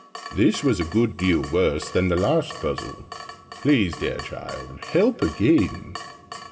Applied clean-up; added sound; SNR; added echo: none; Drip / Water tap, faucet; 15 dB; reverberation time 1.6 s.